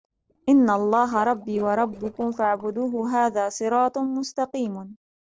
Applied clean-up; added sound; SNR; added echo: neural separator model SepFormer DNS4.